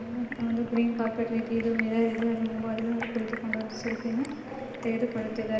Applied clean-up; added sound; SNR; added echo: none; Stream; 14 dB; reverberation time 2.1 s.